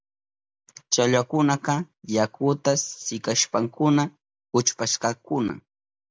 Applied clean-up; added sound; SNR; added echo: none; none; none; none.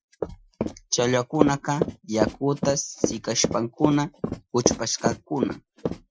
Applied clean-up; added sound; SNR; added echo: classical method Wiener filter.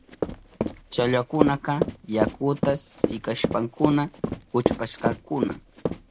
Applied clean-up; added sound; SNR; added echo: none; Run; 2 dB; none.